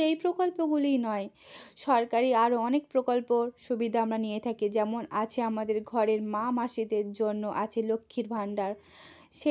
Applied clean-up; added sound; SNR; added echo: none; none; none; none.